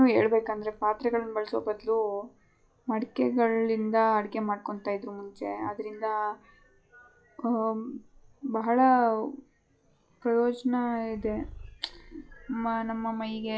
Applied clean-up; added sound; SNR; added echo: classical method log-MMSE.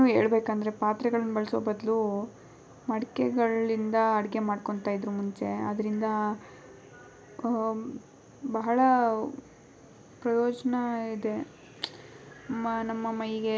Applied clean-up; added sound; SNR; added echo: none; none; none; none.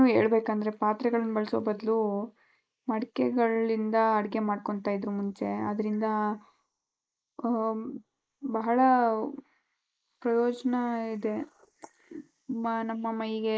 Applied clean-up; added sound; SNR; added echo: neural mask model Resemble Enhance denoiser.